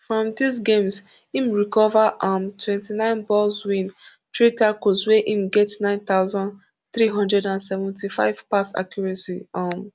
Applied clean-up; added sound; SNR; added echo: none; none; none; none.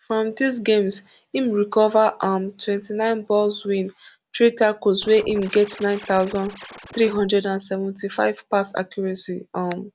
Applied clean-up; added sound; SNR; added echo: none; Scratching (performance technique); 18 dB; none.